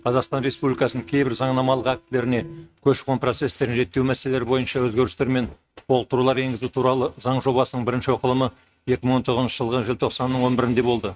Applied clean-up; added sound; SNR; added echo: neural mask model RNNoise.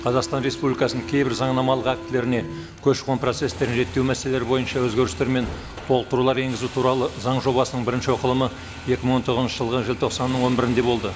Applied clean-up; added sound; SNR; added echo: none; Subway, metro, underground + Motorcycle; 13 dB; none.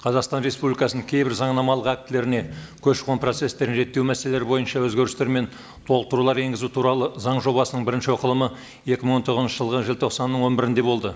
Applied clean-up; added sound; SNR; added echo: none; none; none; none.